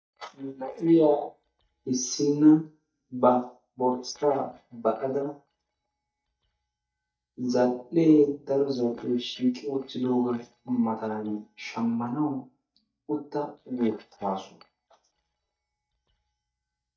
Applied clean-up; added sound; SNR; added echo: neural mask model DeepFilterNet 3.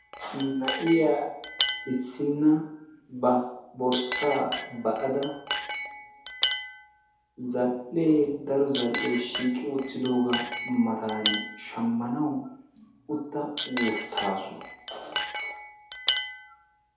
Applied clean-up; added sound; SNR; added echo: none; Chink, clink; 4 dB; reverberation time 0.8 s.